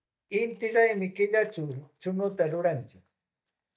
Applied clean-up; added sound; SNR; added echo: neural mask model DeepFilterNet 3.